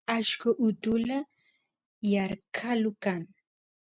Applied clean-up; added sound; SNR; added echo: none; none; none; none.